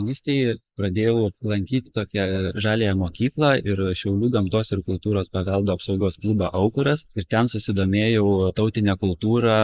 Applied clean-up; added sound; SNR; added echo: neural mask model Resemble Enhance denoiser.